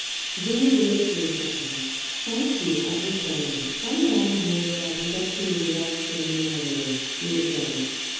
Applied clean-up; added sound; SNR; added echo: none; Bathtub (filling or washing); 3 dB; reverberation time 1.2 s.